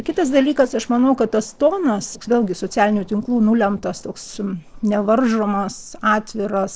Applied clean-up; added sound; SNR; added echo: neural separator model SepFormer DNS4.